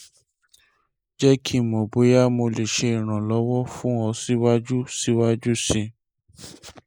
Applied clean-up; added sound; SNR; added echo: neural mask model Resemble Enhance denoiser.